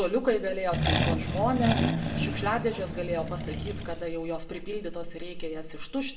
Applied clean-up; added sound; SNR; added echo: none; Accelerating, revving, vroom; -1 dB; reverberation time 1.2 s.